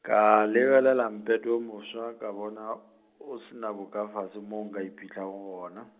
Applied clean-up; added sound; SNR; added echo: none; none; none; none.